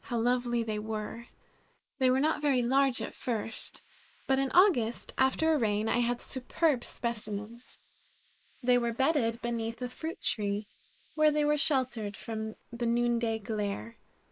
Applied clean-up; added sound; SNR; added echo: neural mask model Resemble Enhance denoiser.